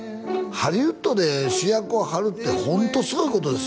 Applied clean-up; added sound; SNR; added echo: none; Bowed string instrument; 9 dB; none.